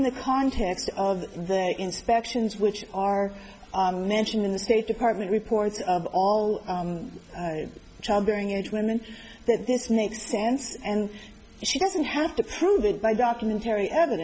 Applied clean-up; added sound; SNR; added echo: none; none; none; none.